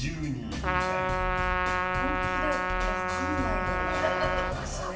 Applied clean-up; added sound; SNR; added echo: none; Trumpet; -2 dB; reverberation time 0.9 s.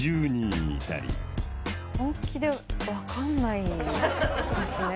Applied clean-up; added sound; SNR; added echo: none; none; none; none.